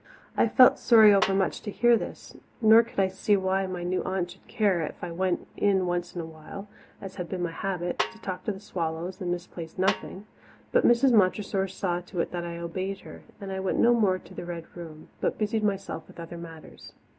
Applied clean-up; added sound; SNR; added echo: none; Snare drum; 9 dB; none.